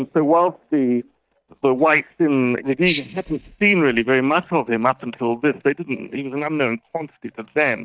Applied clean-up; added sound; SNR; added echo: neural mask model DeepFilterNet 3.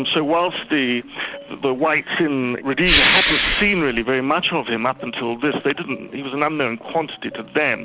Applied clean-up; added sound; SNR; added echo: none; Respiratory sounds; -2 dB; none.